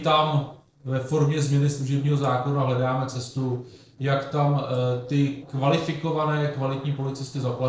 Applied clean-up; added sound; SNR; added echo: neural separator model SepFormer DNS4.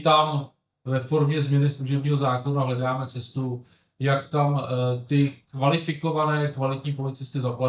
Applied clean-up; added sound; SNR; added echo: neural mask model DeepFilterNet 3.